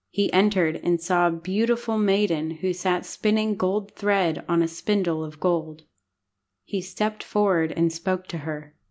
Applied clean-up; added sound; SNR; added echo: none; none; none; none.